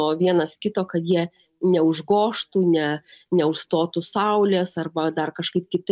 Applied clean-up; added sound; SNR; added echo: none; none; none; none.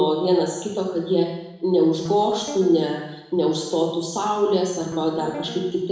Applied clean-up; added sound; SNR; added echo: neural separator model SepFormer DNS4.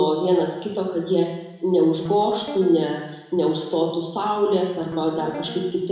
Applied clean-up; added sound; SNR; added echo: none; Guitar; 13 dB; reverberation time 1.0 s.